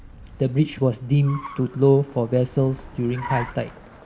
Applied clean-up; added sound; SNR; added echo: none; Car; 15 dB; none.